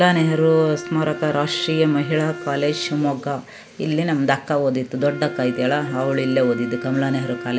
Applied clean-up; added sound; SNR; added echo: none; Wind instrument, woodwind instrument; 13 dB; none.